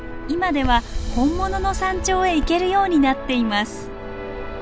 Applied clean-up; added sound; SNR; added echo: none; Fixed-wing aircraft, airplane; 8 dB; none.